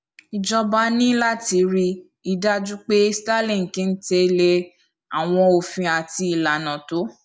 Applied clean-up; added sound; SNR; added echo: none; none; none; none.